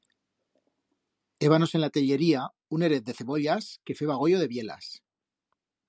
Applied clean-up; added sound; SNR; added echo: none; none; none; none.